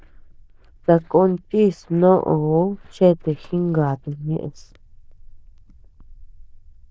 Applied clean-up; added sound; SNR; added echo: neural diffusion model UNIVERSE++.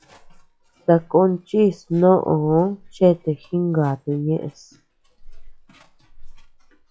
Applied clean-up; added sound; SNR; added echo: classical method log-MMSE.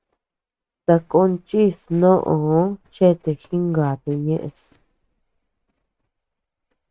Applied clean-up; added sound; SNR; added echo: neural mask model RNNoise.